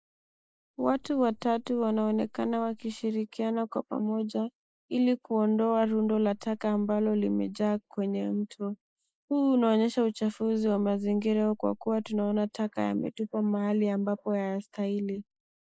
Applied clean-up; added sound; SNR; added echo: neural mask model Resemble Enhance denoiser.